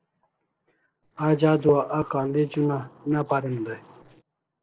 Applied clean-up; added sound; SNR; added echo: neural separator model SepFormer DNS4.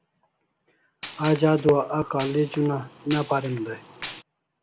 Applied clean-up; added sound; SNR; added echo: none; Gunshot, gunfire; 15 dB; none.